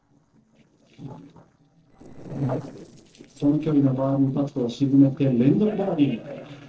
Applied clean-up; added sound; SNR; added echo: neural separator model SepFormer DNS4.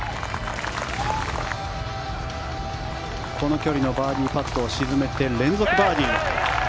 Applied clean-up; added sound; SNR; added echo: none; none; none; none.